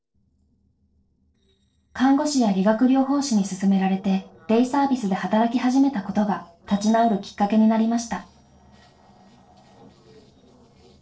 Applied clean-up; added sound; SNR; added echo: neural separator model SepFormer DNS4.